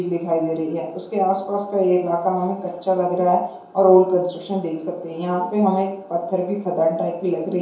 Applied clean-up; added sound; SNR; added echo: none; none; none; reverberation time 2.8 s.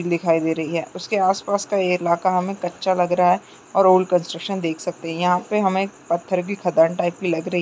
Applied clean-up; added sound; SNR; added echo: none; none; none; none.